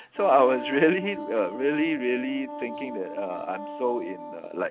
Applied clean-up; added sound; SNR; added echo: neural mask model RNNoise.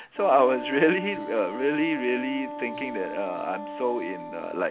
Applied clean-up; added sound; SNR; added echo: none; Wind instrument, woodwind instrument; 10 dB; none.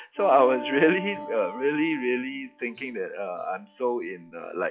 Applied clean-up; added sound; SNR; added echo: classical method log-MMSE.